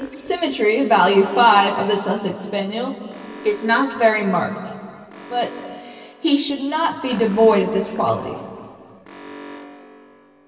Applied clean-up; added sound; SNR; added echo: none; Alarm; 20 dB; reverberation time 2.9 s.